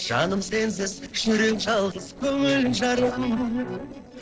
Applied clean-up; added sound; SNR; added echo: neural separator model SepFormer DNS4.